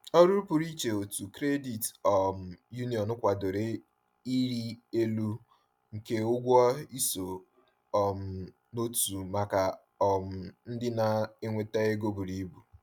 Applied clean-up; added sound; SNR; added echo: none; none; none; none.